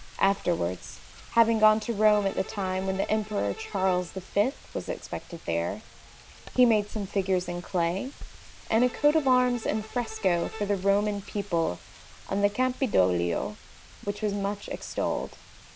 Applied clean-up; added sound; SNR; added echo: none; Bowed string instrument + Wind; 16 dB; none.